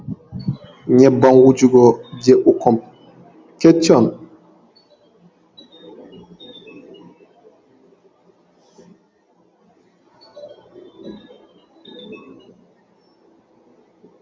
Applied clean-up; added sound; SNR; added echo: none; none; none; none.